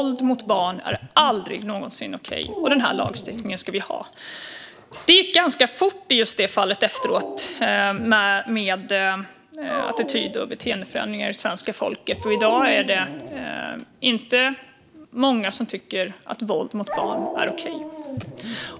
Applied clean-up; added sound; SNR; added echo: none; Breathing + Dog; 11 dB; none.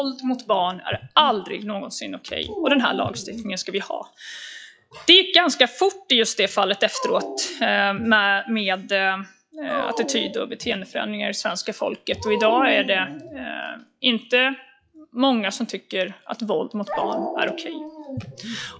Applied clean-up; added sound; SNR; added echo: classical method log-MMSE.